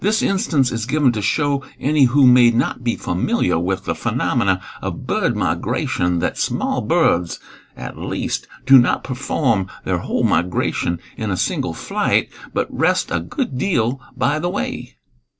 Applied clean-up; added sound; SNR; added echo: none; none; none; none.